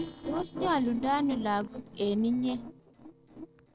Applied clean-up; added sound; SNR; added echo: neural separator model SepFormer DNS4.